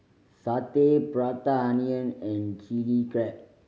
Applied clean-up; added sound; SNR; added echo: none; none; none; none.